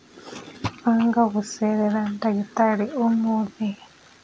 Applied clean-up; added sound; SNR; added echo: none; none; none; none.